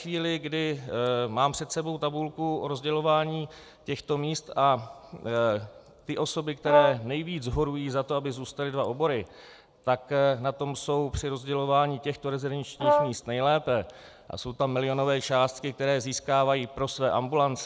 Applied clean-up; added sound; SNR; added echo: none; Brass instrument; -1 dB; none.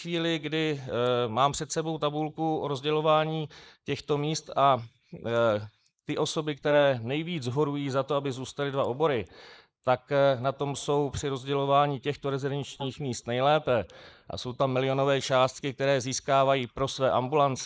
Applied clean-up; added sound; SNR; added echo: neural mask model Resemble Enhance denoiser.